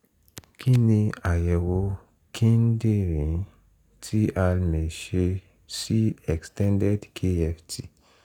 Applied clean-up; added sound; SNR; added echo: none; none; none; none.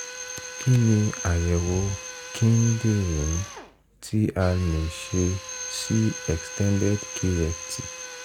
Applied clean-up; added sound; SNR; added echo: none; Drill; 12 dB; none.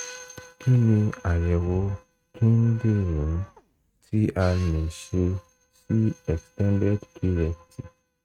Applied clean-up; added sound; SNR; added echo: neural mask model RNNoise.